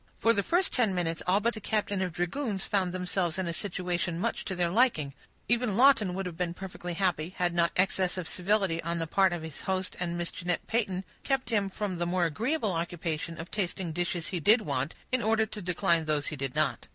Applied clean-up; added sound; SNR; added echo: none; none; none; none.